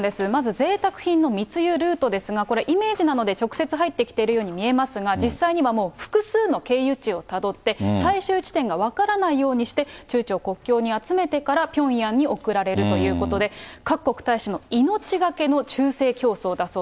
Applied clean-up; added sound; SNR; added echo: none; none; none; none.